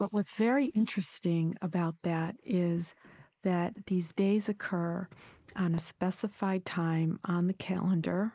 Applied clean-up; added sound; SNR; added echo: neural mask model Resemble Enhance denoiser.